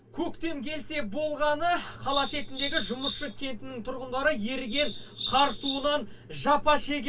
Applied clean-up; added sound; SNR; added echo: none; Bird vocalization, bird call, bird song; 7 dB; reverberation time 0.1 s.